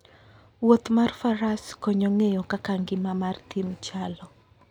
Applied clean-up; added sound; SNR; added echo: none; none; none; none.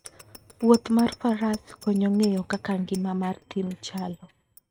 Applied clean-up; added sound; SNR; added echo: neural mask model RNNoise.